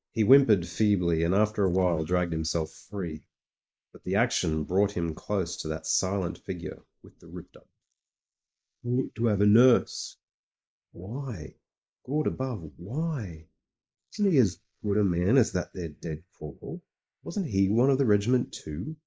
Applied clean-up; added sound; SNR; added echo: neural mask model Resemble Enhance denoiser.